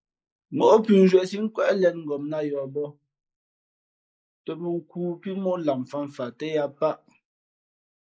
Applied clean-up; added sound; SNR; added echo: neural mask model Resemble Enhance denoiser.